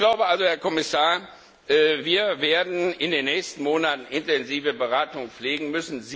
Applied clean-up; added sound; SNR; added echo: none; none; none; none.